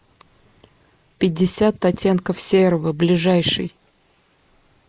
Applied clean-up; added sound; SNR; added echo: neural mask model Resemble Enhance denoiser.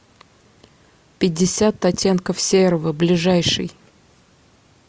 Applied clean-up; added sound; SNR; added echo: none; none; none; none.